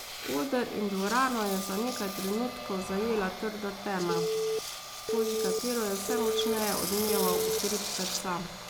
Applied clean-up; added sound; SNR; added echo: none; Engine + Telephone; 1 dB; none.